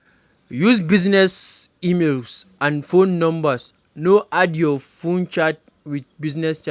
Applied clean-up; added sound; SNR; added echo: none; none; none; none.